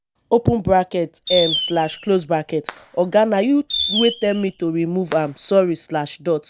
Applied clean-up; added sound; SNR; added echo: none; Fireworks; 8 dB; none.